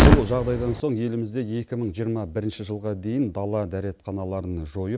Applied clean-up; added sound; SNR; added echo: none; Fire; 0 dB; none.